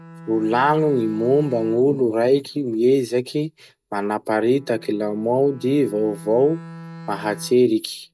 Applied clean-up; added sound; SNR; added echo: none; Bowed string instrument; 20 dB; none.